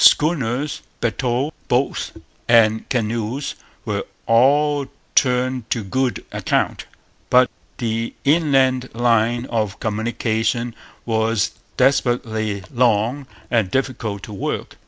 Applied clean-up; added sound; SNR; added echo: none; none; none; none.